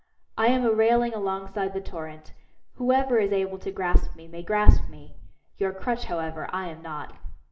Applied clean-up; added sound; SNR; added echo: none; none; none; reverberation time 0.5 s.